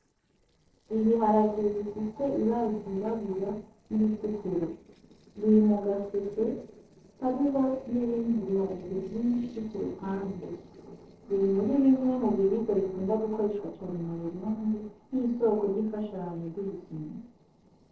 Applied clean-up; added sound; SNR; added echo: neural separator model SepFormer DNS4.